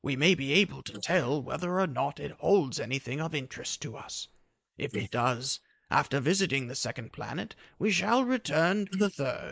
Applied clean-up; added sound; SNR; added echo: neural mask model Resemble Enhance denoiser.